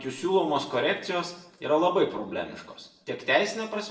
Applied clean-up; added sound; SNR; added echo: none; none; none; reverberation time 0.7 s.